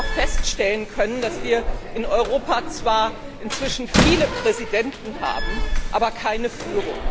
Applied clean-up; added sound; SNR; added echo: none; Slam; 1 dB; none.